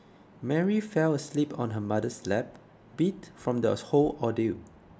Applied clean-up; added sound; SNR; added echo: none; none; none; none.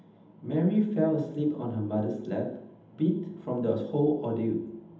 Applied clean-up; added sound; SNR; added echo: none; none; none; reverberation time 0.8 s.